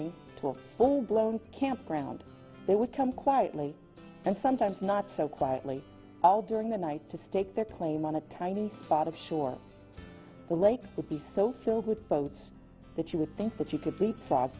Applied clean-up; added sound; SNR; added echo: none; none; none; none.